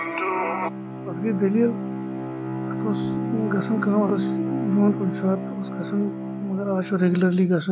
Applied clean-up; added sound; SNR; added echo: none; Bowed string instrument; 5 dB; none.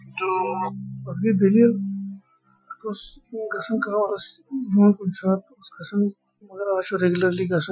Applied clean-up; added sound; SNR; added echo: classical method Wiener filter.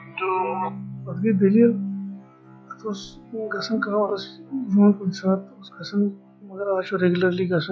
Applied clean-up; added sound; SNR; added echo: classical method log-MMSE.